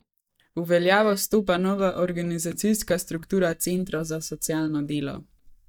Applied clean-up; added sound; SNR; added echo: neural mask model DeepFilterNet 3.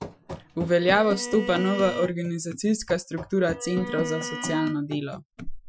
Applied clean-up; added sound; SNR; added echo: classical method Wiener filter.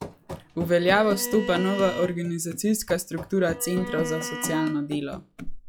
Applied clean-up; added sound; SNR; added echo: classical method log-MMSE.